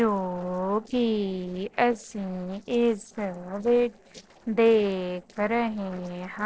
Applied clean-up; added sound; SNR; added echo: neural separator model SepFormer DNS4.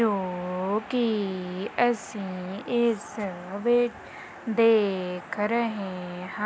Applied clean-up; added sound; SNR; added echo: none; none; none; none.